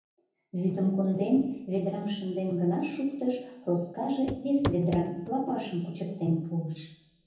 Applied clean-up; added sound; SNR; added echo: none; Walk, footsteps / Run / Wood; 7 dB; reverberation time 0.7 s.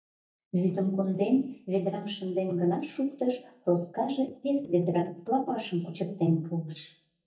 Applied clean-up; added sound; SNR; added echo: neural mask model DeepFilterNet 3.